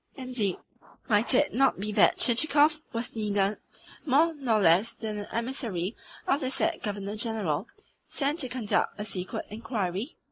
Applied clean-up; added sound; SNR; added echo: neural mask model Resemble Enhance denoiser.